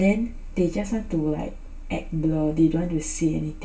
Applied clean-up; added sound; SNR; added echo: none; none; none; reverberation time 0.1 s.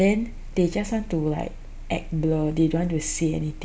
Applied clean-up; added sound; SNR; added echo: none; none; none; none.